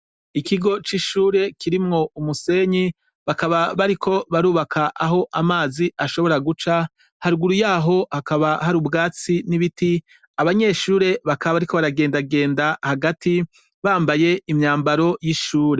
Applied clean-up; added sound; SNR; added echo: none; none; none; none.